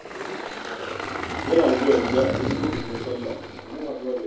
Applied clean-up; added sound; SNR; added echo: none; Engine; 5 dB; reverberation time 0.7 s.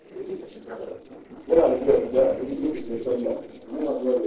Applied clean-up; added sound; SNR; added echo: neural separator model SepFormer DNS4.